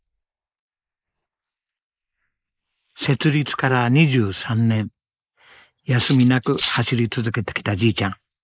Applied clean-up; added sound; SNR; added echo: neural mask model Resemble Enhance denoiser.